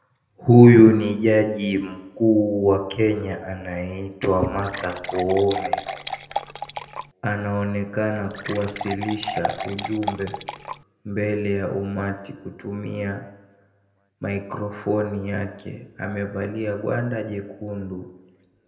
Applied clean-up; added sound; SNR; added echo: none; Fill (with liquid) / Water; 9 dB; reverberation time 0.8 s.